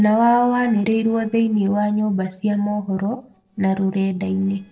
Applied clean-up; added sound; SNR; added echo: neural separator model SepFormer DNS4.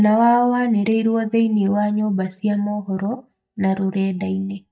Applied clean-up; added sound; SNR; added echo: neural mask model DeepFilterNet 3.